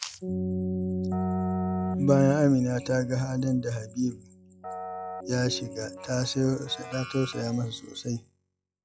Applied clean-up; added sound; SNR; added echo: classical method log-MMSE.